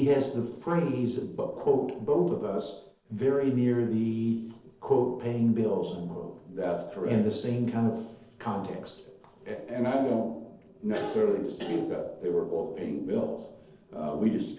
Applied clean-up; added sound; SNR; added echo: neural separator model SepFormer DNS4.